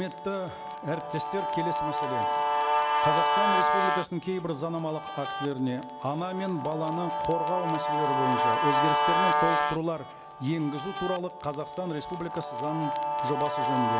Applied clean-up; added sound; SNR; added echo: none; Guitar; -4 dB; none.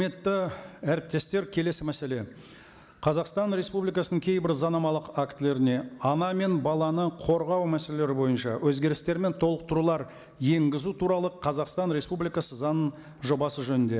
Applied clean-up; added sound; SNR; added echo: none; none; none; none.